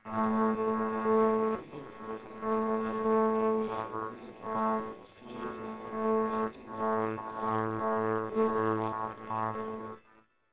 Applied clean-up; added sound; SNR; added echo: neural separator model SepFormer WHAMR!.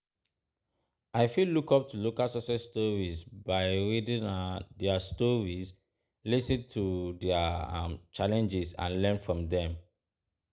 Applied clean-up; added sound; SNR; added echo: none; none; none; none.